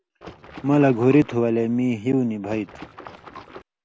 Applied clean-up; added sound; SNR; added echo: none; Water / Splash, splatter; 18 dB; none.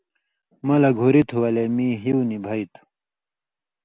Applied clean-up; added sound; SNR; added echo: none; none; none; none.